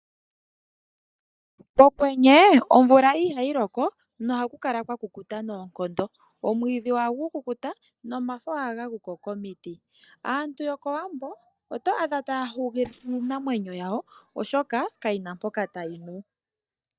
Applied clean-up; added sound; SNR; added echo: neural mask model DeepFilterNet 3.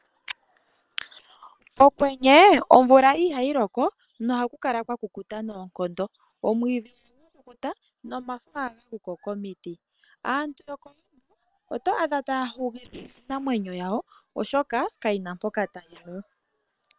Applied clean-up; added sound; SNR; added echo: neural separator model SepFormer WHAM!.